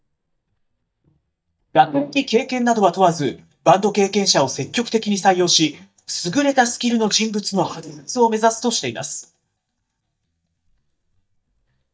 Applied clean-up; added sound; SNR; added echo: neural mask model DeepFilterNet 3.